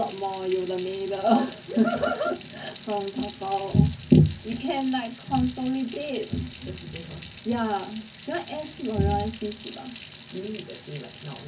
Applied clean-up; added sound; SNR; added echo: none; Sink (filling or washing) / Water tap, faucet; 12 dB; reverberation time 0.3 s.